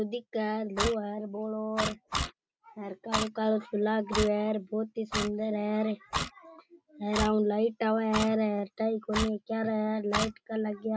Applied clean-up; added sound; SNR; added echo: none; Clock; 7 dB; none.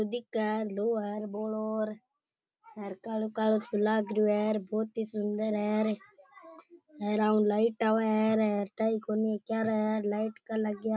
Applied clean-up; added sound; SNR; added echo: none; none; none; none.